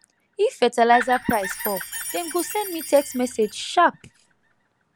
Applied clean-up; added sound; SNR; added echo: none; Bird vocalization, bird call, bird song + Chime; 12 dB; none.